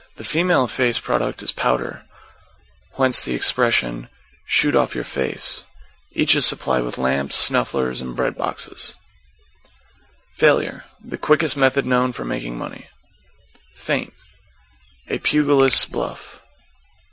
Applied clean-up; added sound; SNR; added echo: none; Finger snapping; 14 dB; none.